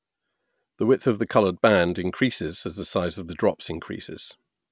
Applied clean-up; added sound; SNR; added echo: none; none; none; none.